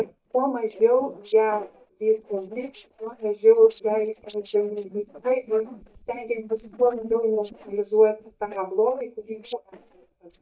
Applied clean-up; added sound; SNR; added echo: neural mask model DeepFilterNet 3.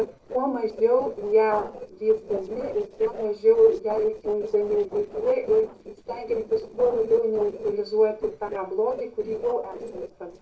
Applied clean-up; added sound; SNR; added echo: neural separator model SepFormer DNS4.